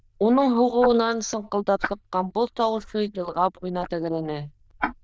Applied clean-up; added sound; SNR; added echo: neural diffusion model UNIVERSE++.